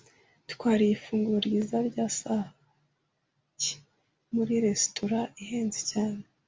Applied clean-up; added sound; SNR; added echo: none; none; none; none.